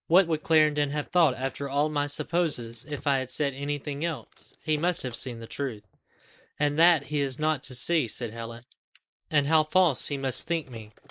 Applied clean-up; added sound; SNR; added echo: neural mask model Resemble Enhance denoiser.